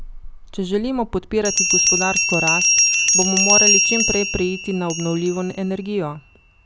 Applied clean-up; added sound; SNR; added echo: none; Bell; -3 dB; none.